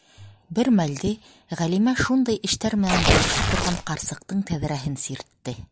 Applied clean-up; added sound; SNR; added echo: none; Tearing; -2 dB; none.